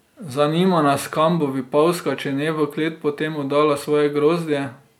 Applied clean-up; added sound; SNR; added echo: none; none; none; none.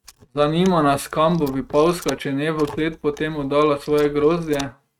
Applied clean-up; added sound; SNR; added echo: neural mask model RNNoise.